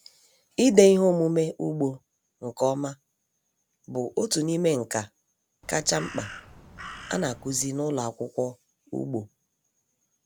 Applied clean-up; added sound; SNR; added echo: none; Crow; 16 dB; none.